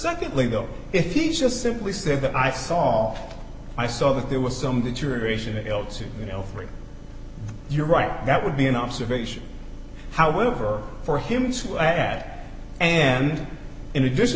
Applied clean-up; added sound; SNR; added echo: none; none; none; none.